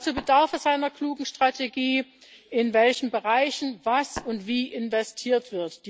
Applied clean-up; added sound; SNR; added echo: none; Tap; 13 dB; none.